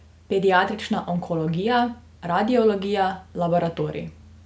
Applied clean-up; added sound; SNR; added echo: none; none; none; none.